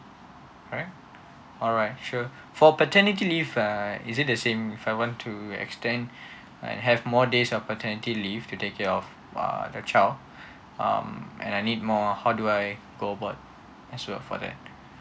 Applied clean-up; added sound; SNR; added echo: none; none; none; none.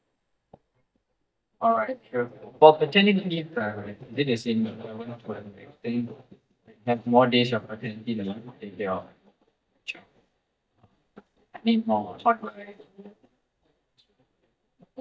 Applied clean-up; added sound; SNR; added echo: neural mask model DeepFilterNet 3.